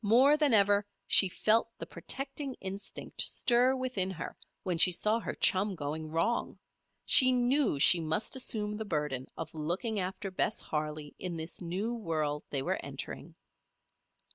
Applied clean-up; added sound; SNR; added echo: none; none; none; none.